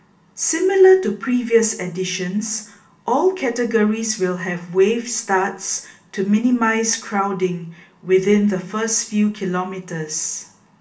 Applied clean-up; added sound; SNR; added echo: none; none; none; reverberation time 0.2 s.